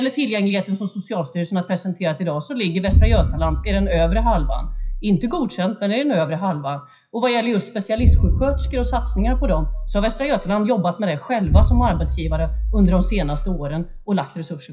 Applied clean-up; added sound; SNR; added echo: classical method WPE with log-MMSE.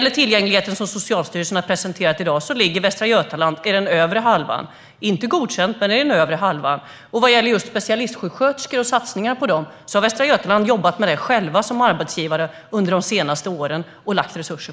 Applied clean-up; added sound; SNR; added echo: none; none; none; none.